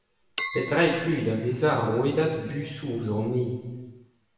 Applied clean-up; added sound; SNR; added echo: none; Chink, clink; 6 dB; reverberation time 1.2 s.